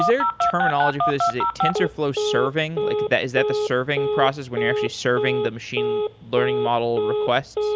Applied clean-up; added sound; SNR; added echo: none; Telephone; 0 dB; none.